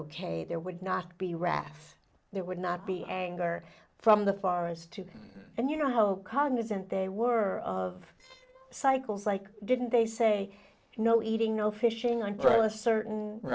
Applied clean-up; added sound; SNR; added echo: neural separator model SepFormer DNS4.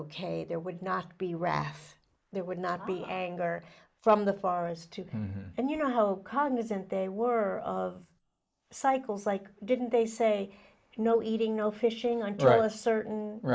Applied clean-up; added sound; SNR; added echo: neural mask model Resemble Enhance denoiser.